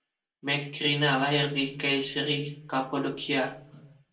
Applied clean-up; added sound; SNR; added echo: none; none; none; reverberation time 0.2 s.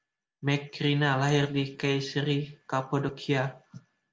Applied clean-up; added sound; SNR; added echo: none; none; none; none.